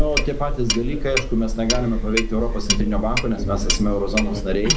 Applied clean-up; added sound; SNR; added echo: none; Clock; -1 dB; none.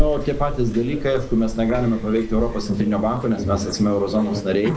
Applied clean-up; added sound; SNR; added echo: neural mask model Resemble Enhance denoiser.